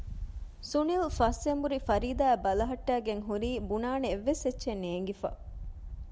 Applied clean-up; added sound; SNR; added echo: none; none; none; none.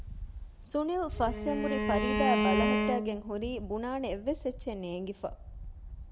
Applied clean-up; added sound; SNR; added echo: none; Bowed string instrument; -2 dB; none.